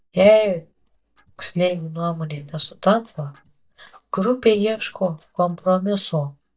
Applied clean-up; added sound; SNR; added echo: neural mask model DeepFilterNet 3.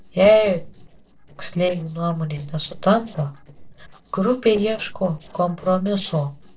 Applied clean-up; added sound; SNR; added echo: neural separator model SepFormer DNS4.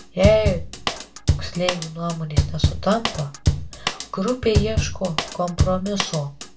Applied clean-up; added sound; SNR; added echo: none; Drum / Drum kit; 0 dB; reverberation time 0.2 s.